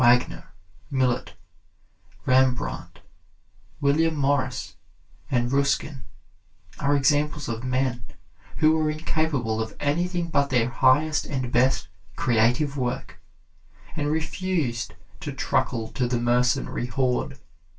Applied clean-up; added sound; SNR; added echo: none; none; none; reverberation time 0.1 s.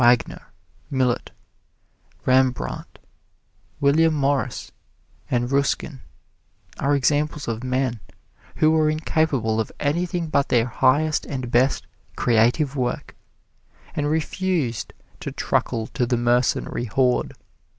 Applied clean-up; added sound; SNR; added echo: none; none; none; none.